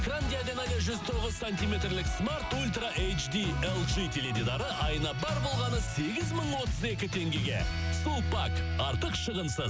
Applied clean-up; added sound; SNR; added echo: none; Trumpet; 16 dB; none.